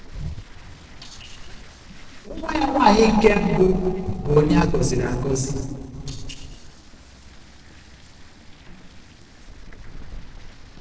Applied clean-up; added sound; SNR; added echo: neural separator model SepFormer DNS4.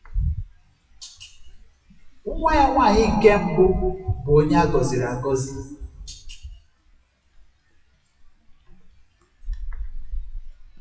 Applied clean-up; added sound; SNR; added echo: classical method WPE with log-MMSE.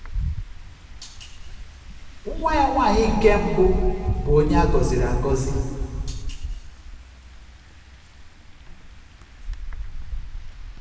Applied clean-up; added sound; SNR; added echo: none; Wind; 1 dB; reverberation time 2.1 s.